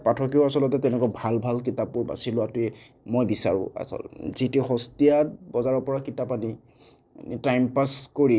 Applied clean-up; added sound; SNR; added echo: neural separator model SepFormer DNS4.